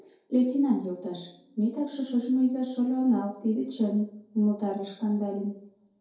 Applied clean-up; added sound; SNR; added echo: none; none; none; reverberation time 2.4 s.